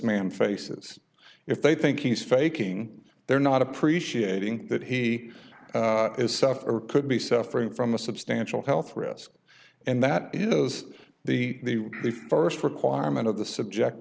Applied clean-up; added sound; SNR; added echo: none; none; none; none.